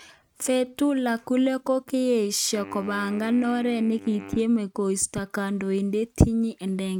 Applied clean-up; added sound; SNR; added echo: neural mask model RNNoise.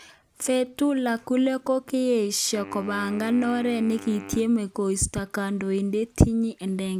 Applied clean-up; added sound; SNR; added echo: none; Wind instrument, woodwind instrument; 17 dB; none.